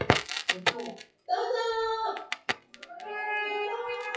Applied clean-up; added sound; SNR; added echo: classical method WPE with log-MMSE.